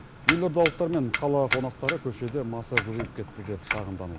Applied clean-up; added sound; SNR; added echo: none; Domestic sounds, home sounds; 4 dB; none.